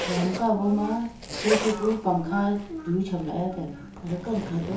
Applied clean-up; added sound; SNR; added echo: none; Zipper (clothing); 9 dB; reverberation time 0.6 s.